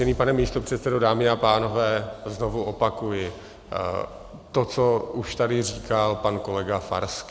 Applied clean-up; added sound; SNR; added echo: none; none; none; none.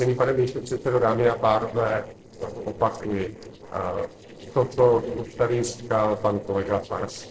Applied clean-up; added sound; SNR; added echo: neural separator model SepFormer DNS4.